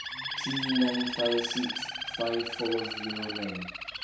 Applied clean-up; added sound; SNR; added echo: none; Bird; 3 dB; reverberation time 0.6 s.